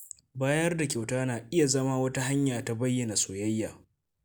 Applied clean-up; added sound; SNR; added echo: none; none; none; none.